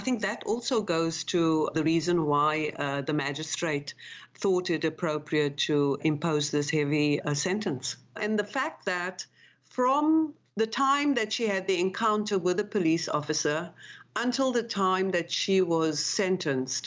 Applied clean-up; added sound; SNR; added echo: none; none; none; none.